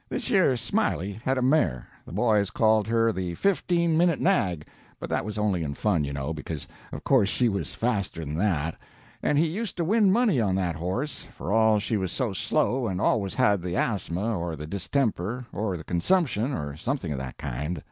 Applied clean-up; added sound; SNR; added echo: none; none; none; none.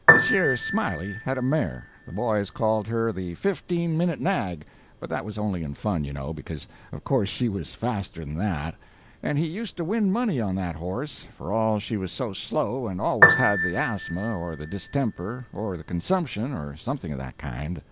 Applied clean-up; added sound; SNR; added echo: none; Piano; 4 dB; none.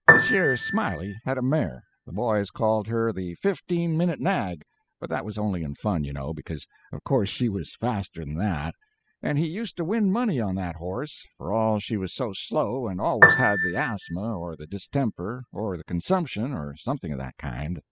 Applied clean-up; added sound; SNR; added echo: classical method spectral subtraction.